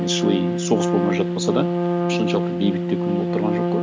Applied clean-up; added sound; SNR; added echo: none; Trumpet; -2 dB; none.